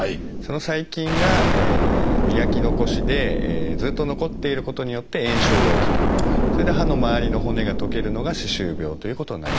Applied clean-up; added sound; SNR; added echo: none; Explosion; -4 dB; none.